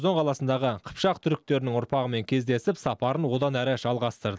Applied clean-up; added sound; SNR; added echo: none; none; none; none.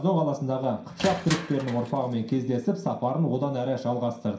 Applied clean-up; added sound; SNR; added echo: none; Crushing; 14 dB; reverberation time 0.5 s.